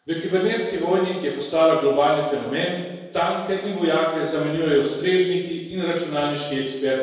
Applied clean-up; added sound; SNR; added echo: none; none; none; reverberation time 1.2 s.